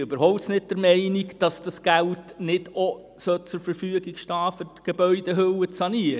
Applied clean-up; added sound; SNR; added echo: none; none; none; none.